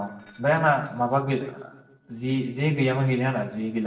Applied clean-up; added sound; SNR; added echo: neural separator model SepFormer DNS4.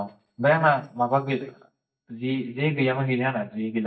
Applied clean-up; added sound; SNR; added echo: neural mask model DeepFilterNet 3.